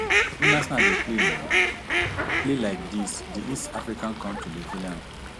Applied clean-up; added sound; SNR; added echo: none; Fowl; -5 dB; none.